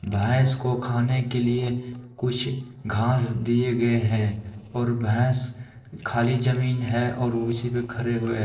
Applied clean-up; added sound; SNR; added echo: neural separator model SepFormer DNS4.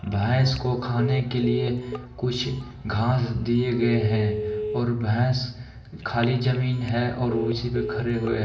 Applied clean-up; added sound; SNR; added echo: none; Telephone; 11 dB; reverberation time 0.7 s.